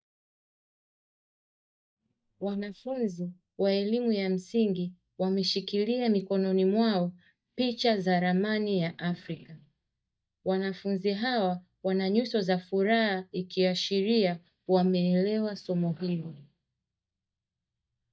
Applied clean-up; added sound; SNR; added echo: neural mask model DeepFilterNet 3.